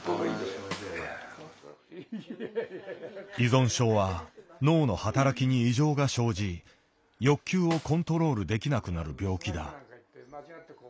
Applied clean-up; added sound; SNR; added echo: none; Snare drum; 18 dB; none.